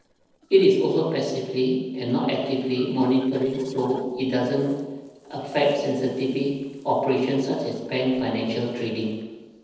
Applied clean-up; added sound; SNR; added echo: neural separator model SepFormer DNS4.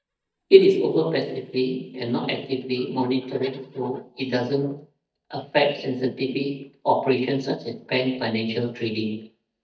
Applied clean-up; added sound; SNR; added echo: neural mask model DeepFilterNet 3.